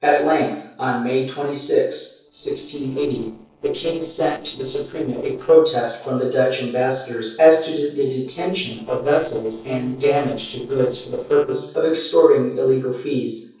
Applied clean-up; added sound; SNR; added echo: neural separator model SepFormer DNS4.